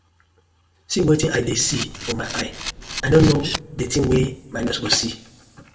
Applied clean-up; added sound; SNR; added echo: none; Camera; 9 dB; reverberation time 1.1 s.